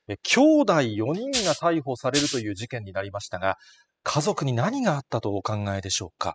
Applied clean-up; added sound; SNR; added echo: classical method spectral subtraction.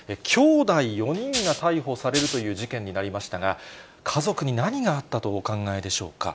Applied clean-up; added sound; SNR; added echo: none; Rattle (instrument); 4 dB; none.